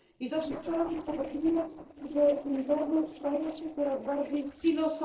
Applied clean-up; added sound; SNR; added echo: neural separator model SepFormer DNS4.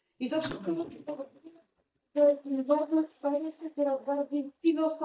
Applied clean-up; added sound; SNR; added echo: neural mask model DeepFilterNet 3.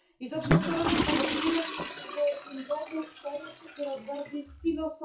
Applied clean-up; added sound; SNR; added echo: classical method WPE with log-MMSE.